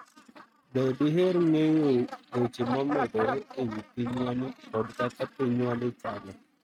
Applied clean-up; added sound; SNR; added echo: neural mask model RNNoise.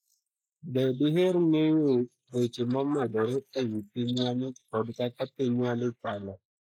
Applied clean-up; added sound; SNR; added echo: neural mask model Resemble Enhance denoiser.